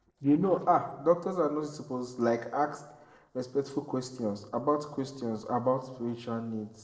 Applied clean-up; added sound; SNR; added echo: neural separator model SepFormer DNS4.